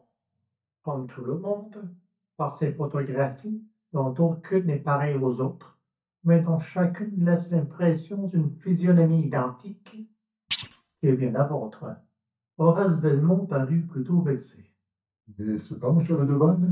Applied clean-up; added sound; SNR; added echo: neural mask model DeepFilterNet 3.